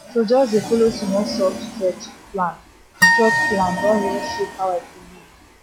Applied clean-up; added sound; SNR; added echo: classical method log-MMSE.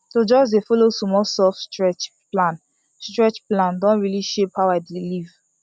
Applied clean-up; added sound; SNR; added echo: none; none; none; none.